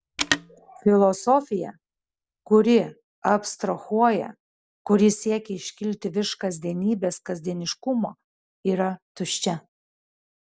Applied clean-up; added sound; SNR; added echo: none; Telephone; 9 dB; none.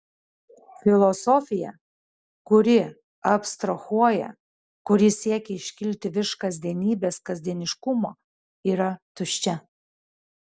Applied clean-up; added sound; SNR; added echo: none; none; none; none.